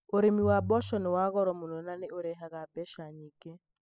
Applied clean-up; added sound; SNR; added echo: classical method spectral subtraction.